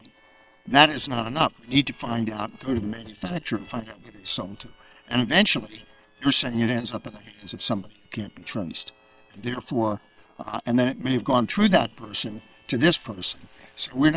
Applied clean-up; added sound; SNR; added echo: neural separator model SepFormer WHAM!.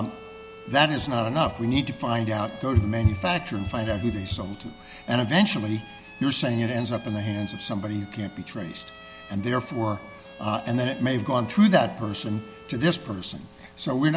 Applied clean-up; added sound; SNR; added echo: none; Bowed string instrument; 20 dB; none.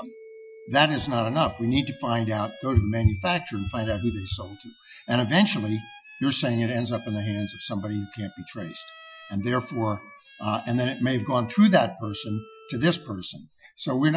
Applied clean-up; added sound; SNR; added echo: classical method Wiener filter.